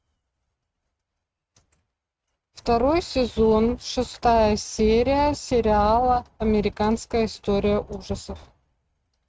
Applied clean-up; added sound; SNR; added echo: neural mask model RNNoise.